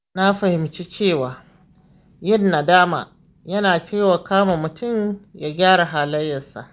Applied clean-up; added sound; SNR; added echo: none; none; none; none.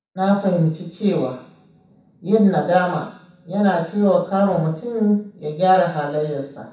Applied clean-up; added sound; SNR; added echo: none; none; none; reverberation time 0.7 s.